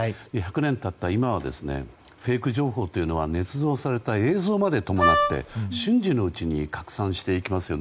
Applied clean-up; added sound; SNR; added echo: none; Wind instrument, woodwind instrument; -2 dB; none.